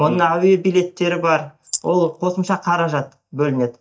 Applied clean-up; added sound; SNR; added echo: neural mask model DeepFilterNet 3.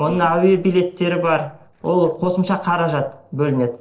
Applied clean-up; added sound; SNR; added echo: neural separator model SepFormer DNS4.